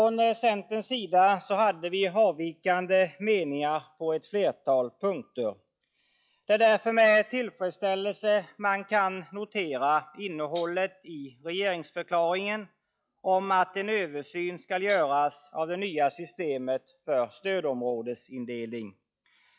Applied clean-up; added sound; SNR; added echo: classical method log-MMSE.